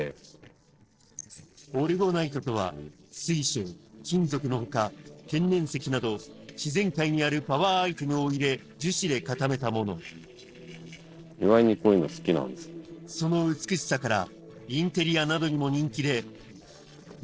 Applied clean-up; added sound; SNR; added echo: neural separator model SepFormer DNS4.